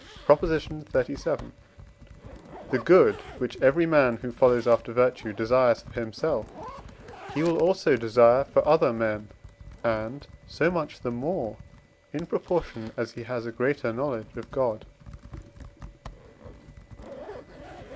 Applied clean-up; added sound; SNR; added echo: none; Zipper (clothing) + Computer keyboard; 19 dB; none.